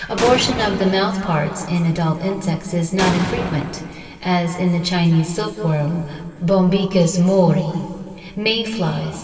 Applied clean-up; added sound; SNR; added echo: none; Explosion; 9 dB; reverberation time 2.7 s.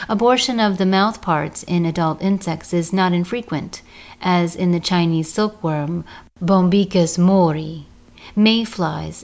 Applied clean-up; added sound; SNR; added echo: none; none; none; none.